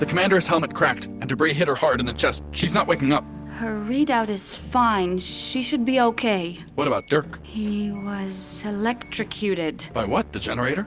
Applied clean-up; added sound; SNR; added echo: none; none; none; none.